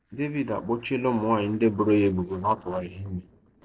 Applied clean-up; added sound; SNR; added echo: neural separator model SepFormer DNS4.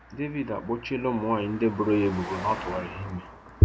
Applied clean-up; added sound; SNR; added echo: none; Car passing by; 15 dB; none.